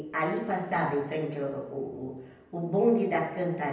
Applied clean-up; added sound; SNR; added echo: none; none; none; reverberation time 0.9 s.